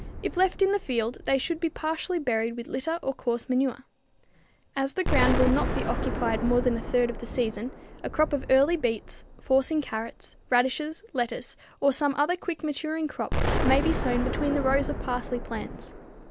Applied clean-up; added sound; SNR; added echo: none; Explosion; 5 dB; none.